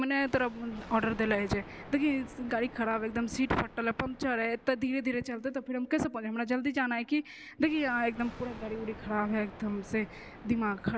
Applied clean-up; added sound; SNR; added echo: none; Thunder; 18 dB; none.